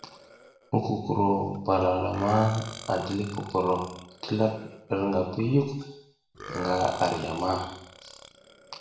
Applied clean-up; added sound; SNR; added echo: none; Burping, eructation; 17 dB; reverberation time 0.8 s.